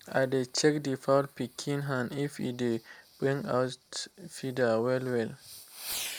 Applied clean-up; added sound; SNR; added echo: none; Fireworks; 16 dB; none.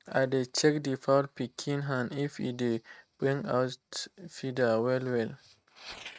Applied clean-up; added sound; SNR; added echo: neural mask model RNNoise.